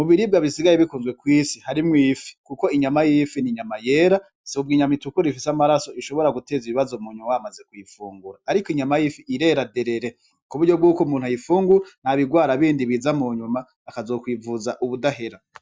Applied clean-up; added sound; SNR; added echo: none; none; none; none.